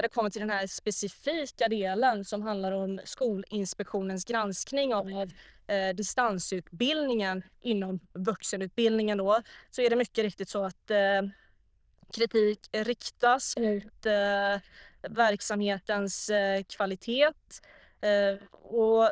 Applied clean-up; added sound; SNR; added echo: neural diffusion model UNIVERSE++.